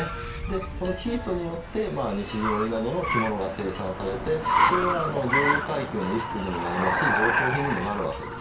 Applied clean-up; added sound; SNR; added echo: none; Car; 0 dB; reverberation time 0.3 s.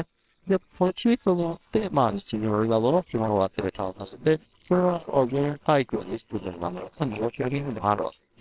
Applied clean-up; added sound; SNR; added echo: neural separator model SepFormer WHAMR!.